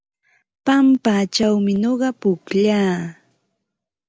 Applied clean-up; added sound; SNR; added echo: none; none; none; none.